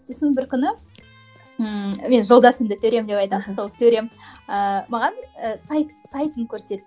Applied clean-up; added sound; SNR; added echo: none; none; none; none.